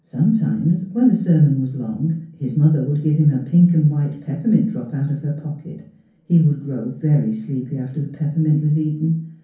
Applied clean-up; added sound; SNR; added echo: none; none; none; reverberation time 0.6 s.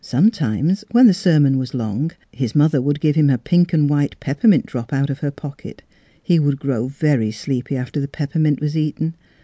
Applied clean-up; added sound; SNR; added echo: none; none; none; none.